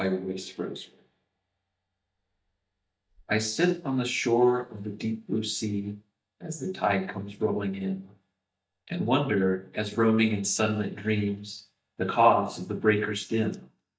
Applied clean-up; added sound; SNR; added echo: neural mask model DeepFilterNet 3.